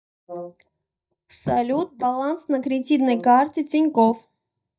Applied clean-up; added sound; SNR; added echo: neural mask model DeepFilterNet 3.